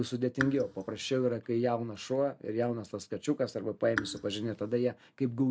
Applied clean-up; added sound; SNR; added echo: none; Raindrop / Drip; 9 dB; none.